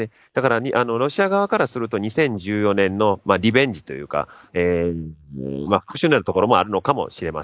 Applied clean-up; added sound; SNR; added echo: neural mask model Resemble Enhance denoiser.